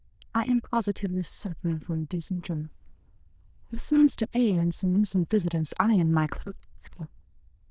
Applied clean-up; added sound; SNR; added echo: neural diffusion model UNIVERSE++.